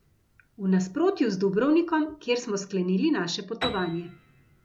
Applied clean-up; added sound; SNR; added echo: none; Piano; 17 dB; none.